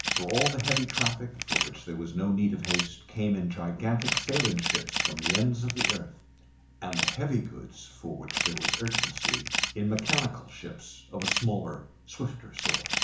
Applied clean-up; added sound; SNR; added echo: none; Camera; 0 dB; reverberation time 0.7 s.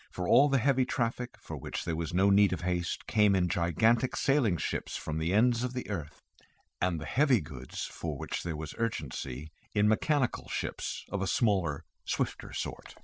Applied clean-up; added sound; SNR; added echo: none; none; none; none.